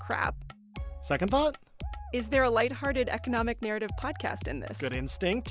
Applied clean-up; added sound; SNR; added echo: none; none; none; none.